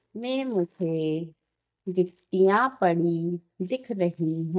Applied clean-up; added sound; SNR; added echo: neural mask model DeepFilterNet 3.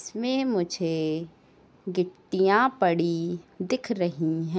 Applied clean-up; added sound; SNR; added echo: none; none; none; none.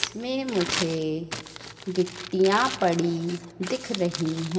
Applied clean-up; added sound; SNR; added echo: none; Crumpling, crinkling; 9 dB; reverberation time 1.5 s.